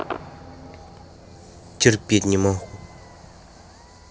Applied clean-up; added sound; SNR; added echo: none; Crowd / Cheering / Fireworks; 14 dB; none.